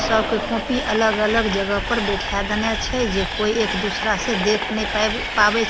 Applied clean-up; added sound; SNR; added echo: none; Train; 3 dB; none.